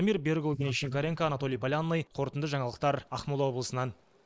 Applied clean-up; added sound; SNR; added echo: neural mask model Resemble Enhance denoiser.